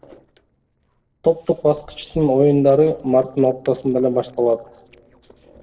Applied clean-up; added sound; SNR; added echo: neural separator model SepFormer DNS4.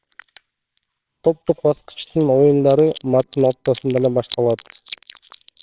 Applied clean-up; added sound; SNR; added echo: neural separator model SepFormer WHAMR!.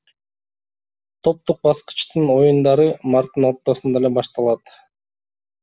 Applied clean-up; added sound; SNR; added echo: none; none; none; none.